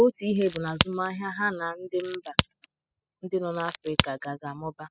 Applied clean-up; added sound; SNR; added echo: classical method spectral subtraction.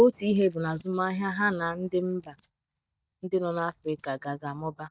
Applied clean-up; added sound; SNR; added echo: neural mask model DeepFilterNet 3.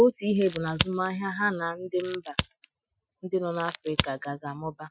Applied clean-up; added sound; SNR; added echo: classical method Wiener filter.